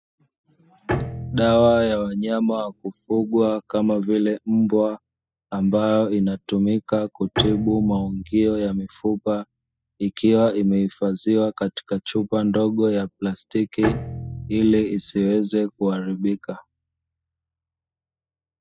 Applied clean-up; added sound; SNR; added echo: classical method spectral subtraction.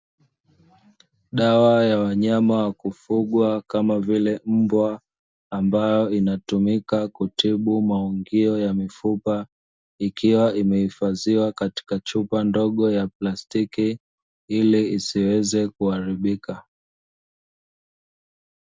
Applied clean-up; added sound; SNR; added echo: none; none; none; none.